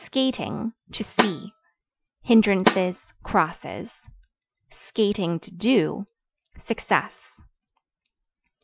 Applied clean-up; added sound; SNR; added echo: classical method Wiener filter.